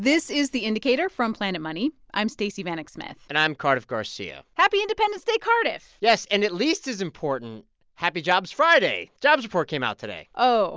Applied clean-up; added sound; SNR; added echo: none; none; none; none.